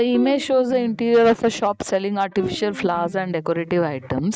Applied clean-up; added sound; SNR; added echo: neural mask model RNNoise.